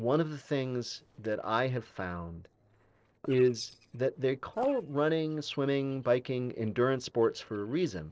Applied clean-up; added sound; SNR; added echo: neural separator model SepFormer DNS4.